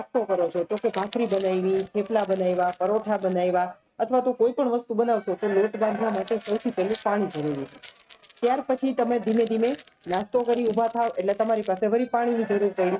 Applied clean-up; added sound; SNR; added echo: neural mask model RNNoise.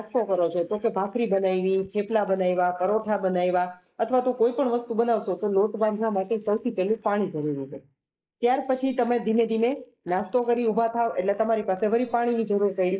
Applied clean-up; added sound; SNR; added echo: neural mask model Resemble Enhance denoiser.